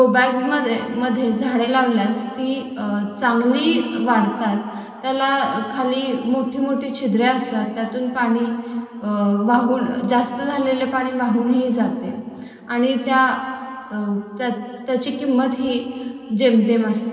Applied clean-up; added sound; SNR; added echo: none; none; none; reverberation time 2.6 s.